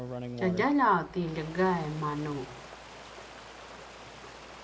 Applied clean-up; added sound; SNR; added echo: none; Stream; 12 dB; none.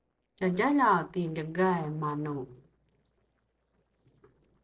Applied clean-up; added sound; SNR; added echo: neural separator model SepFormer DNS4.